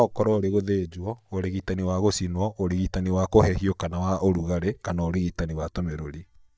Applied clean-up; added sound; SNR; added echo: neural mask model DeepFilterNet 3.